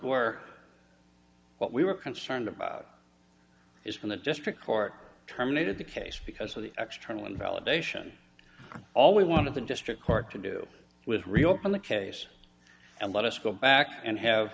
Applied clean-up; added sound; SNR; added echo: none; none; none; none.